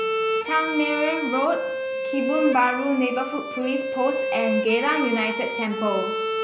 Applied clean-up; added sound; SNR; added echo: none; Bowed string instrument; 2 dB; none.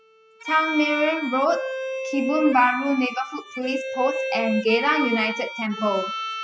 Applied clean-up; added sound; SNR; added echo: classical method spectral subtraction.